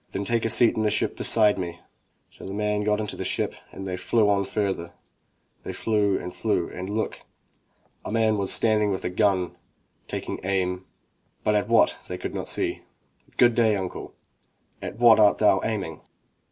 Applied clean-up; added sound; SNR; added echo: none; none; none; none.